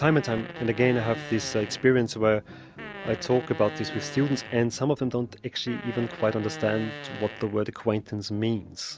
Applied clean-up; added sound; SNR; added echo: none; Fart; 13 dB; none.